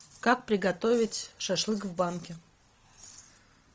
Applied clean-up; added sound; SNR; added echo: none; none; none; none.